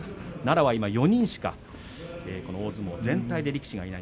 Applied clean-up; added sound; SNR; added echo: none; none; none; none.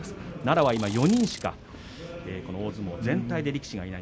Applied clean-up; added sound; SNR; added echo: none; Insect; 14 dB; none.